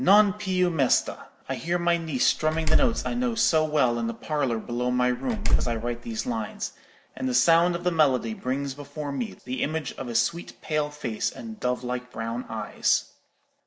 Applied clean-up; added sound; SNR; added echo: none; Slam; -3 dB; none.